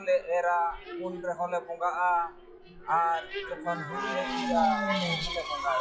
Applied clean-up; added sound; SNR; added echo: classical method log-MMSE.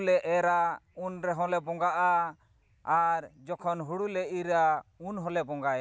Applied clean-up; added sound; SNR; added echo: none; none; none; none.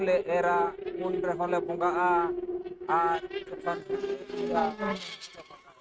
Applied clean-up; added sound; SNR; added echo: neural mask model RNNoise.